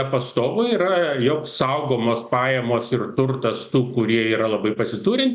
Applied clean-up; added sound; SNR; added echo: none; none; none; none.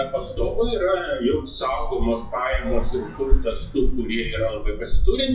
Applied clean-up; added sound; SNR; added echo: classical method WPE with log-MMSE.